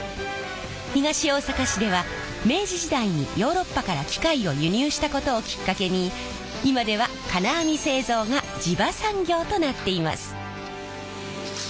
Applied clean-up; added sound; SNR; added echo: none; none; none; none.